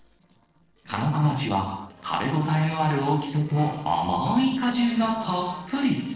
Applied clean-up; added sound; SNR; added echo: neural separator model SepFormer DNS4.